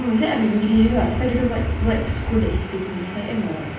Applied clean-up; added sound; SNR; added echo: none; Wind; 3 dB; reverberation time 0.9 s.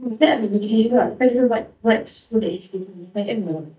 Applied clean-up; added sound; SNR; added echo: neural mask model DeepFilterNet 3.